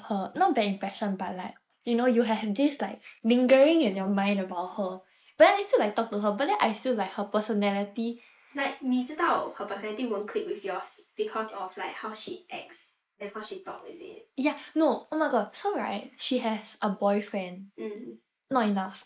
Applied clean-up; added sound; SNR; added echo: neural mask model Resemble Enhance denoiser.